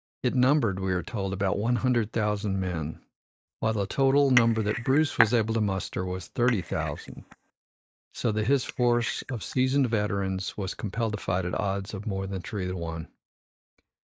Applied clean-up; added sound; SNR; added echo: neural mask model DeepFilterNet 3.